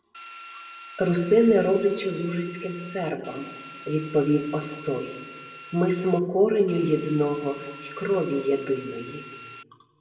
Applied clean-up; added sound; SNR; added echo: none; Drill; 16 dB; reverberation time 1.3 s.